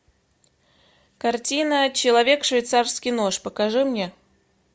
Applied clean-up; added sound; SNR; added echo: none; none; none; none.